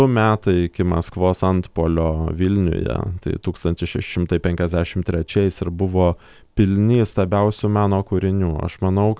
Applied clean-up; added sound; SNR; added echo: none; none; none; none.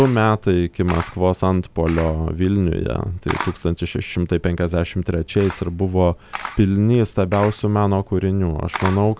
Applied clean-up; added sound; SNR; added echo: none; Camera; 15 dB; none.